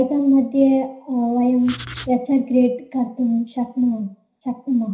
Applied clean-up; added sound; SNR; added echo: none; Writing; 11 dB; reverberation time 0.5 s.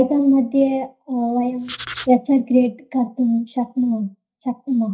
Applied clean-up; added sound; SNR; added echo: neural mask model DeepFilterNet 3.